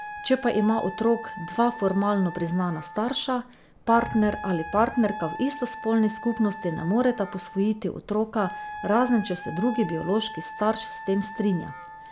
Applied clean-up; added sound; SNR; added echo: none; Wind instrument, woodwind instrument; 13 dB; none.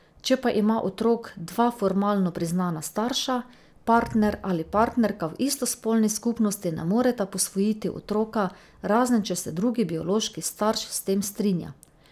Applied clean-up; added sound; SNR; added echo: none; none; none; none.